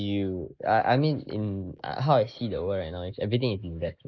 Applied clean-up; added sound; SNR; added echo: neural mask model Resemble Enhance denoiser.